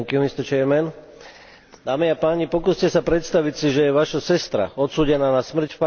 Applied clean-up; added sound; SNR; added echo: none; none; none; none.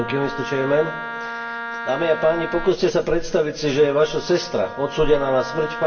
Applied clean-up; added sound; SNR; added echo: none; Wind instrument, woodwind instrument; 10 dB; reverberation time 0.7 s.